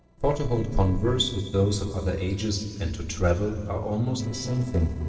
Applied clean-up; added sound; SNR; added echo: neural separator model SepFormer DNS4.